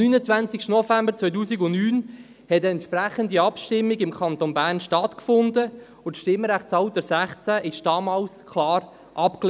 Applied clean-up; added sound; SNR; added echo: none; none; none; none.